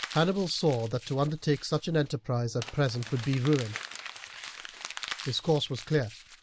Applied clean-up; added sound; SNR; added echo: none; Crumpling, crinkling; 14 dB; none.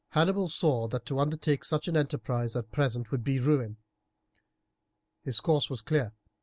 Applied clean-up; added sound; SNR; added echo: none; none; none; none.